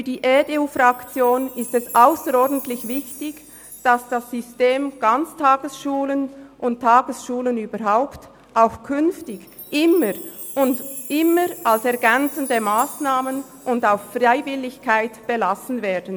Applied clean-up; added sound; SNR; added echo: none; Chime; 18 dB; none.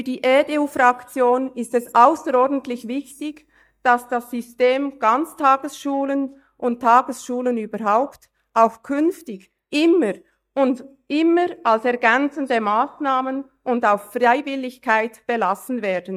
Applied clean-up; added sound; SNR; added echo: neural mask model DeepFilterNet 3.